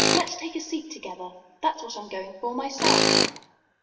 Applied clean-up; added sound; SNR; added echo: none; Tools; -4 dB; reverberation time 1.2 s.